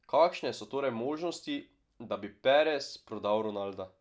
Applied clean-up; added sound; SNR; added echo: none; none; none; none.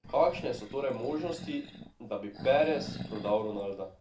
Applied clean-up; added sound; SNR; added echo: none; Animal; 13 dB; reverberation time 0.3 s.